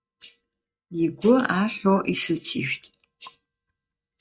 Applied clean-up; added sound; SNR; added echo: neural mask model DeepFilterNet 3.